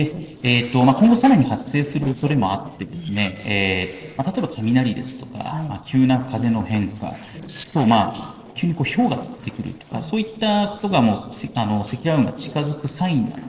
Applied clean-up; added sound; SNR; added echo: neural separator model SepFormer DNS4.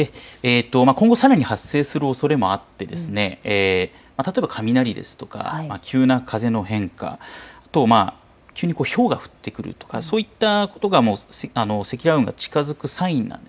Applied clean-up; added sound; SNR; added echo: none; none; none; none.